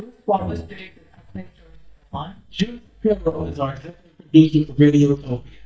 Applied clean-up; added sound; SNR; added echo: neural mask model DeepFilterNet 3.